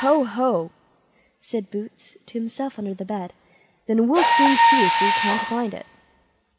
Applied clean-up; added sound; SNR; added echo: none; Mechanisms; -1 dB; none.